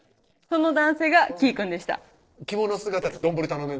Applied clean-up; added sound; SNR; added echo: neural separator model SepFormer DNS4.